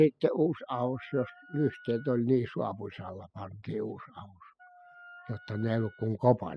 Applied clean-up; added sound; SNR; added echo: classical method spectral subtraction.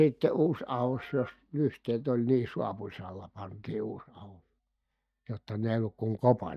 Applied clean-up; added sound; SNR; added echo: neural mask model DeepFilterNet 3.